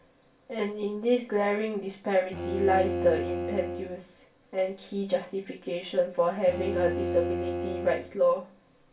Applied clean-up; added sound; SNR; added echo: none; Bowed string instrument; 6 dB; reverberation time 0.3 s.